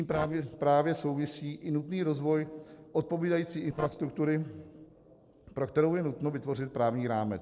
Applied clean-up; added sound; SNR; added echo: neural separator model SepFormer DNS4.